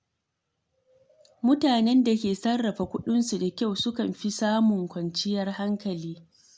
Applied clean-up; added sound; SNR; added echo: none; none; none; none.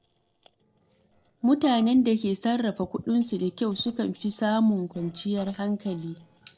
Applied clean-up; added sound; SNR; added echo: neural separator model SepFormer DNS4.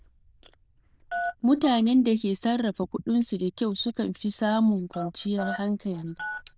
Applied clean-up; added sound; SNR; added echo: neural diffusion model UNIVERSE++.